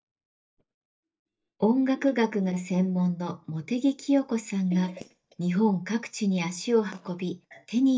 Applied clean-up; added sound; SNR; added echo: neural mask model DeepFilterNet 3.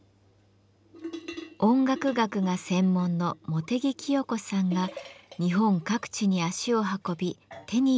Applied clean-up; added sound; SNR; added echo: none; none; none; none.